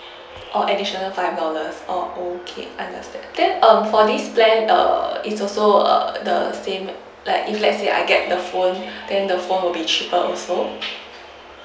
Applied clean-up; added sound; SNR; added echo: none; none; none; none.